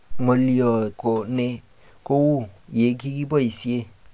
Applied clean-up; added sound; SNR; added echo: none; none; none; none.